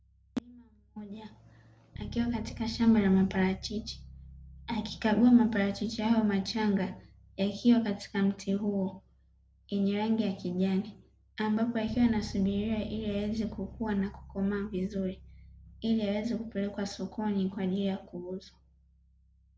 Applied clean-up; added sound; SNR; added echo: none; Bass guitar; 18 dB; none.